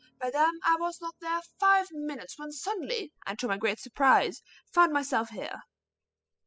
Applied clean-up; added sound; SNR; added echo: classical method spectral subtraction.